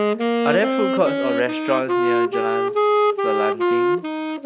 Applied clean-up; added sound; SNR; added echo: none; Wind instrument, woodwind instrument; -5 dB; none.